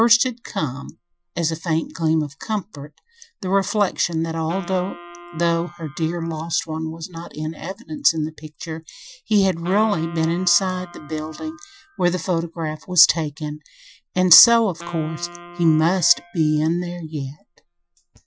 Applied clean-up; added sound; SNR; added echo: classical method Wiener filter.